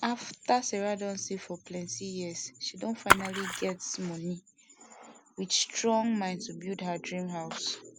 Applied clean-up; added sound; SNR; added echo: none; Splash, splatter; -3 dB; none.